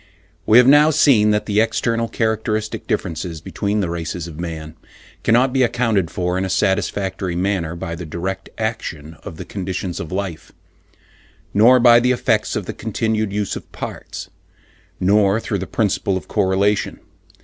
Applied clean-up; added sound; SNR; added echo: none; none; none; none.